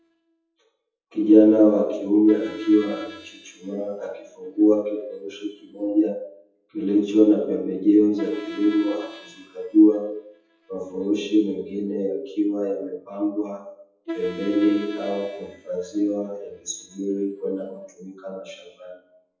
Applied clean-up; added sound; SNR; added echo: classical method WPE with log-MMSE.